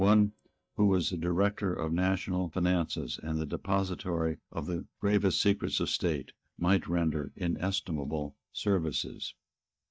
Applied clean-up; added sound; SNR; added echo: neural mask model DeepFilterNet 3.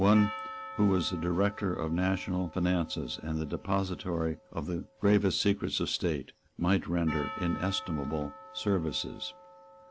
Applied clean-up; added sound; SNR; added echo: none; Percussion; 16 dB; none.